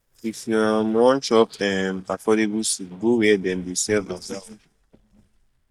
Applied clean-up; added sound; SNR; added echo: neural mask model DeepFilterNet 3.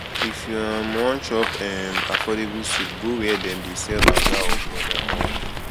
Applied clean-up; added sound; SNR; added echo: none; Bird; -3 dB; none.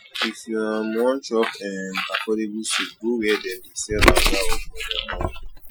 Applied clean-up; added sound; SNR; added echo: classical method Wiener filter.